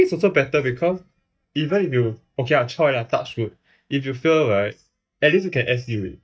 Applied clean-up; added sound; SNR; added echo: neural mask model DeepFilterNet 3.